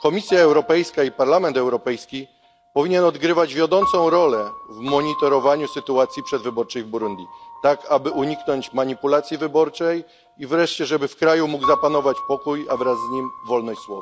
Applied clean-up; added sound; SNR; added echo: none; Piano; 12 dB; none.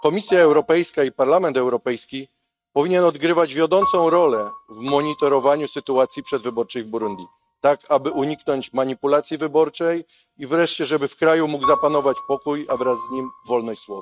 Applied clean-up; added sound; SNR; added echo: neural mask model RNNoise.